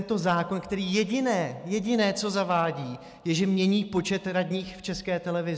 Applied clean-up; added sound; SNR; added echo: none; none; none; none.